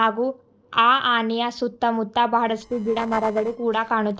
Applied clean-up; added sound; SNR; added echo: neural separator model SepFormer DNS4.